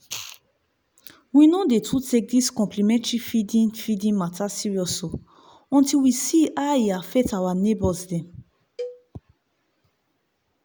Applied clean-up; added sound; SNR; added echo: none; Cowbell; 18 dB; none.